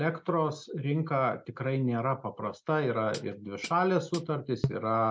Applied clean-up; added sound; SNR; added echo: none; Hi-hat; 9 dB; none.